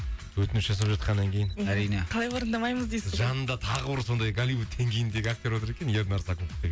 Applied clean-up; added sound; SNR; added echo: none; Camera + Musical instrument; 20 dB; none.